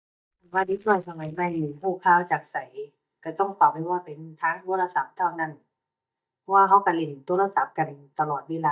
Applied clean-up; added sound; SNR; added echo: neural mask model DeepFilterNet 3.